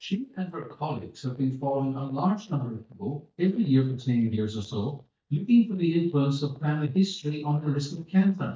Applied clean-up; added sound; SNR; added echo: neural mask model DeepFilterNet 3.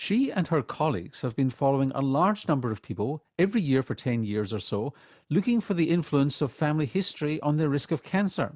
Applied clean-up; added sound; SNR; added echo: none; none; none; none.